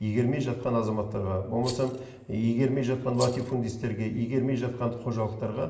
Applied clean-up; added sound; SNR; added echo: none; Rattle; 17 dB; reverberation time 1.7 s.